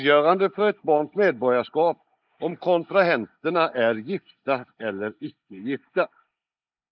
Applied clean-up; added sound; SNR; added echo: neural mask model Resemble Enhance denoiser.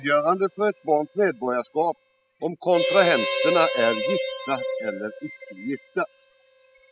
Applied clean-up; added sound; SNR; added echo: classical method spectral subtraction.